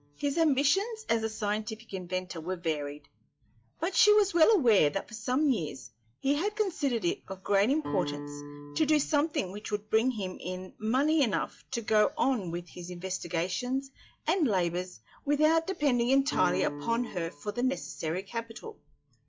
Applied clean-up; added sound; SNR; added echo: classical method log-MMSE.